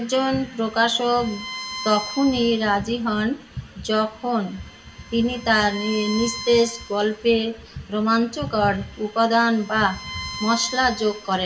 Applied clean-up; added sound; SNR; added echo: none; Bowed string instrument; 15 dB; reverberation time 0.7 s.